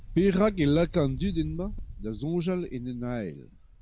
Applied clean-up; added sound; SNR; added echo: none; Wind; 12 dB; none.